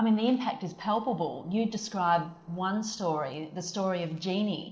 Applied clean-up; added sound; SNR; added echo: neural separator model SepFormer DNS4.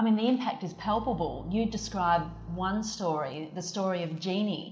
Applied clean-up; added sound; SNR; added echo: none; Bowed string instrument; 16 dB; none.